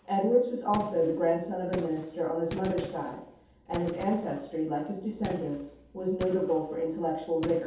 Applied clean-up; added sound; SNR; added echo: none; Gunshot, gunfire; 14 dB; reverberation time 0.7 s.